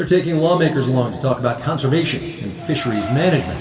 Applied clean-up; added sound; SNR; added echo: none; Car; 17 dB; reverberation time 2.2 s.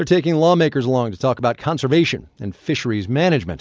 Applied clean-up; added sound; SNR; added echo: none; none; none; none.